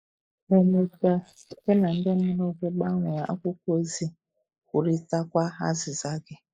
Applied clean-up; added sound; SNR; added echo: neural mask model Resemble Enhance denoiser.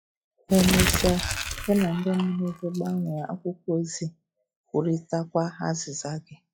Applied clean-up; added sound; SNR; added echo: classical method log-MMSE.